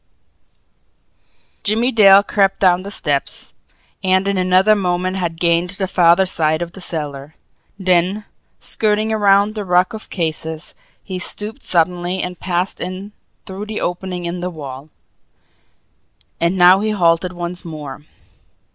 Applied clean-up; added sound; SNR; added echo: none; none; none; none.